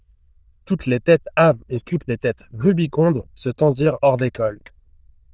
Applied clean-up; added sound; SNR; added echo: neural diffusion model UNIVERSE++.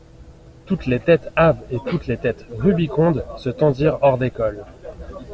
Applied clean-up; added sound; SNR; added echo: none; none; none; none.